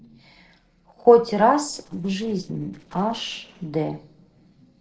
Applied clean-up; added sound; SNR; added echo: neural separator model SepFormer DNS4.